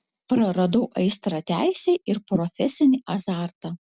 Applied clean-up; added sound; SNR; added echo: none; none; none; none.